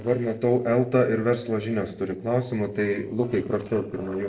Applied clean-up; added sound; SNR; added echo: neural separator model SepFormer DNS4.